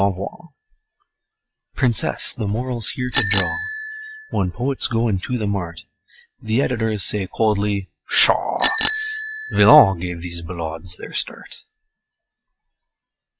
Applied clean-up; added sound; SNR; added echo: classical method log-MMSE.